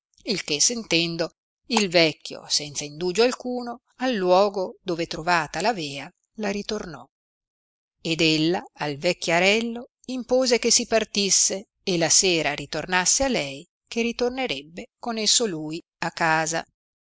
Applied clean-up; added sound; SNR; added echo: neural mask model Resemble Enhance denoiser.